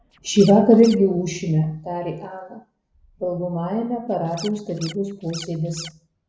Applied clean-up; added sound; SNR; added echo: none; Scratching (performance technique); 18 dB; none.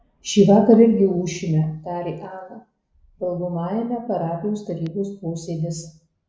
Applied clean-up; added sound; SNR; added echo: none; none; none; none.